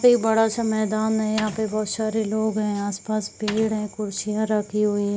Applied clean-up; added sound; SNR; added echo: none; Mechanisms; 14 dB; none.